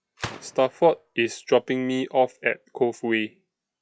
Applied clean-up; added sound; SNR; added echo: classical method log-MMSE.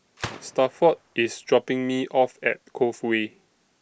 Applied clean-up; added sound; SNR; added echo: none; Gunshot, gunfire; 20 dB; none.